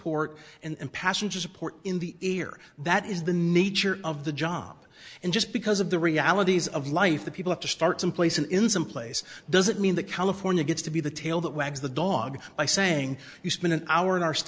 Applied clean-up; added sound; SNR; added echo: none; none; none; none.